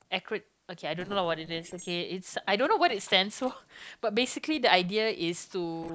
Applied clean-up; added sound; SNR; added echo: neural separator model SepFormer DNS4.